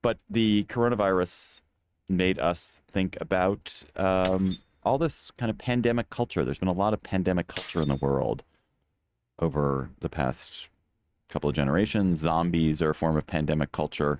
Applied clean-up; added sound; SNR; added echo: neural mask model RNNoise.